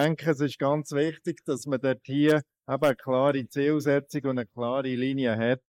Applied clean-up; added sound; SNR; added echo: neural mask model Resemble Enhance denoiser.